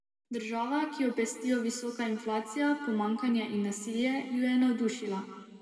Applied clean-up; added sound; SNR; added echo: none; none; none; reverberation time 1.5 s.